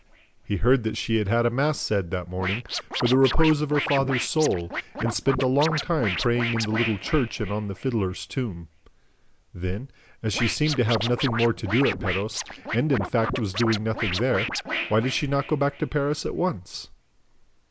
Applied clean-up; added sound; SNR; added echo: none; Scratching (performance technique); 9 dB; none.